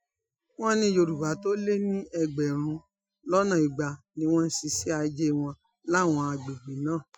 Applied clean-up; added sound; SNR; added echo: classical method Wiener filter.